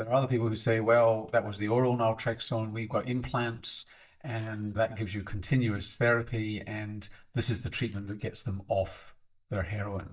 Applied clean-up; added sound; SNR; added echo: neural mask model DeepFilterNet 3.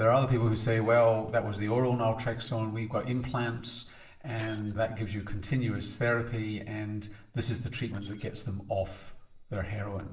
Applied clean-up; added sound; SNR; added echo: neural separator model SepFormer DNS4.